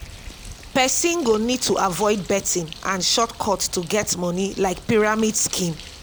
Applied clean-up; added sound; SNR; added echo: none; Bird; 17 dB; none.